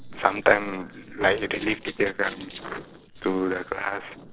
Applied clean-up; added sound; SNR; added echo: neural separator model SepFormer DNS4.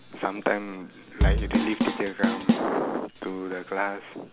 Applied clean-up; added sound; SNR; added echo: none; Drum kit; -4 dB; none.